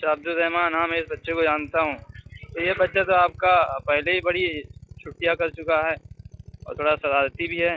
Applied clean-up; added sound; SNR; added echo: classical method log-MMSE.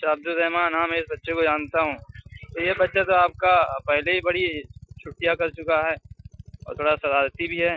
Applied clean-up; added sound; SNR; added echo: classical method Wiener filter.